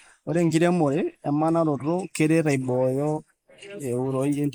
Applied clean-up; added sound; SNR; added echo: neural mask model Resemble Enhance denoiser.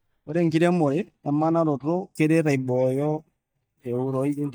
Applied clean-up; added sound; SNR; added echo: neural mask model DeepFilterNet 3.